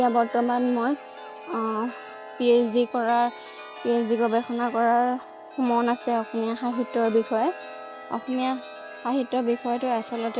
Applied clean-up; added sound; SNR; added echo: none; Chime; 15 dB; none.